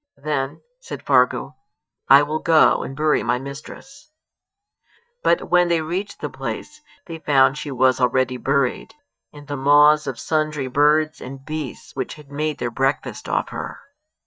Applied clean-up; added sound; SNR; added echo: neural mask model DeepFilterNet 3.